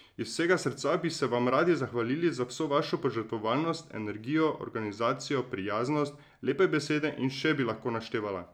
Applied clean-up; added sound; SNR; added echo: none; none; none; none.